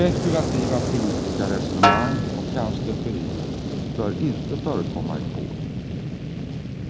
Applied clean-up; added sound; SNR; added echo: none; Fire + Snare drum; -3 dB; none.